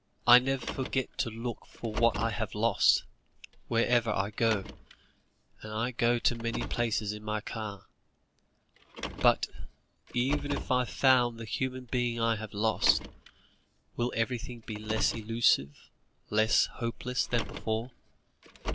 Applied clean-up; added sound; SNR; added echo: none; Car; 12 dB; none.